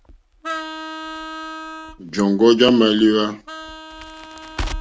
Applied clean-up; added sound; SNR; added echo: none; Vehicle horn, car horn, honking + Crackle; 12 dB; none.